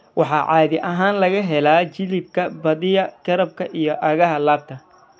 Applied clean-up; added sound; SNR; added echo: none; none; none; none.